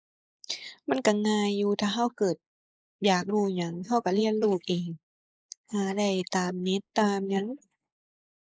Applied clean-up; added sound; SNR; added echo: neural mask model Resemble Enhance denoiser.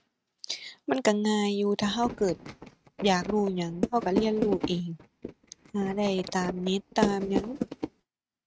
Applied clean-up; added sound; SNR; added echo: neural mask model RNNoise.